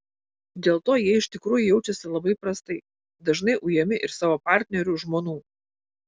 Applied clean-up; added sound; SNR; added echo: none; none; none; none.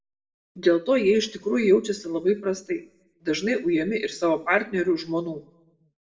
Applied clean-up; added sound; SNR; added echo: none; none; none; reverberation time 0.4 s.